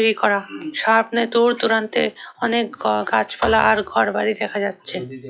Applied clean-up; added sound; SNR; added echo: classical method log-MMSE.